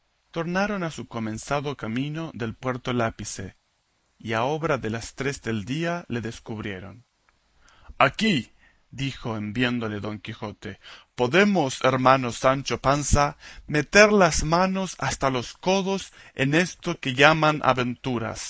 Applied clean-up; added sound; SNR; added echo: neural mask model Resemble Enhance denoiser.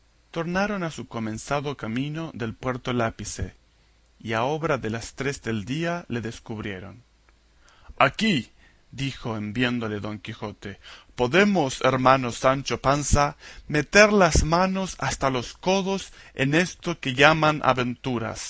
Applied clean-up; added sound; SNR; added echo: none; none; none; none.